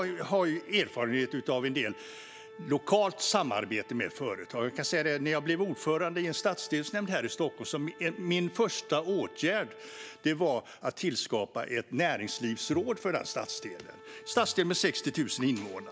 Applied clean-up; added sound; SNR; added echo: none; Organ; 20 dB; none.